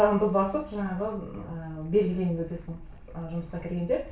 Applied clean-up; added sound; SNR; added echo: none; Stream / Bird; 17 dB; reverberation time 0.3 s.